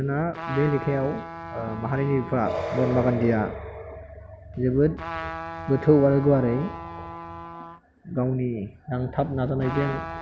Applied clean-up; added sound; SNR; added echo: none; Trumpet; 13 dB; none.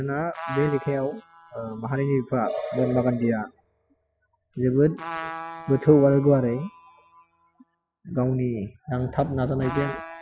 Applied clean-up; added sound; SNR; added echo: classical method spectral subtraction.